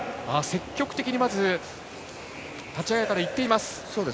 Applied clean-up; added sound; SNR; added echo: none; none; none; none.